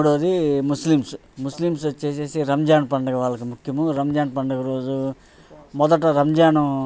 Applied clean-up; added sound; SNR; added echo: none; none; none; none.